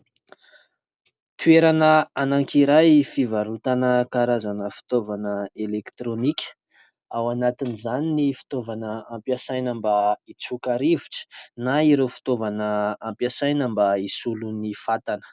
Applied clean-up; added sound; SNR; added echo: none; none; none; none.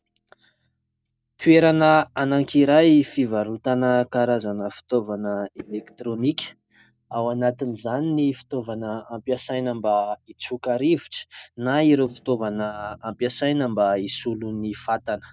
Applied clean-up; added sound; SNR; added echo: neural mask model DeepFilterNet 3.